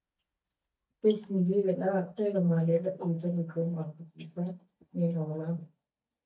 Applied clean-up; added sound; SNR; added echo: neural mask model DeepFilterNet 3.